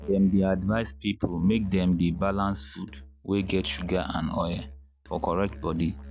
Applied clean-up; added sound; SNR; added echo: none; Musical instrument; 15 dB; none.